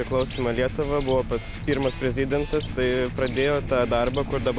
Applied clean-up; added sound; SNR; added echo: none; Electric guitar + Bird; 8 dB; none.